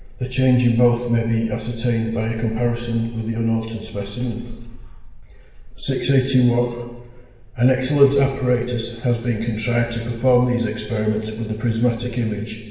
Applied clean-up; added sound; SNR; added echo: none; none; none; reverberation time 1.2 s.